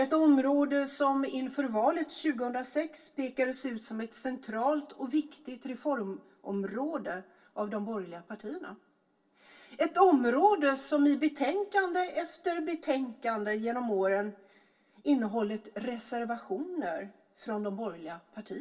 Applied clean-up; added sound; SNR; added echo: none; none; none; reverberation time 0.2 s.